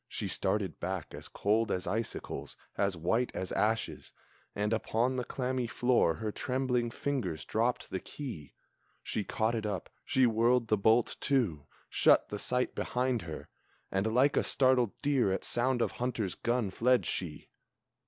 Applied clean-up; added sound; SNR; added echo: none; none; none; none.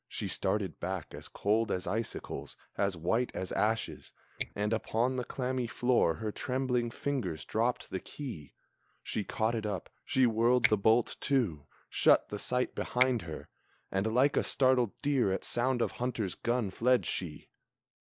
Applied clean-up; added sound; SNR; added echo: neural mask model Resemble Enhance denoiser.